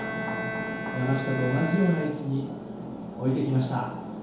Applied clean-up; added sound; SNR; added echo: none; Bowed string instrument; 9 dB; reverberation time 0.8 s.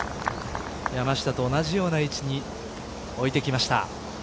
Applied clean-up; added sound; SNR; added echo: none; none; none; none.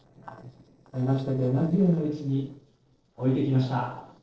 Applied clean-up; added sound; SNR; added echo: neural separator model SepFormer DNS4.